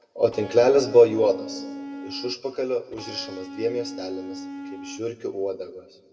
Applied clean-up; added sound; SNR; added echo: none; Electric guitar; 12 dB; reverberation time 1.1 s.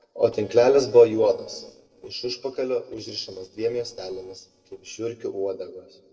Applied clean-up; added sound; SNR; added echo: neural separator model SepFormer DNS4.